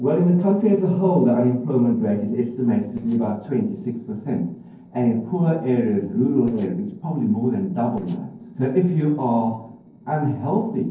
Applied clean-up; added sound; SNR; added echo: neural separator model SepFormer DNS4.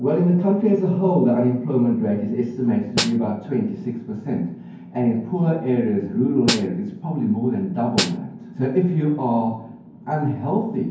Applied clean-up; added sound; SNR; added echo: none; Snare drum; 7 dB; reverberation time 0.9 s.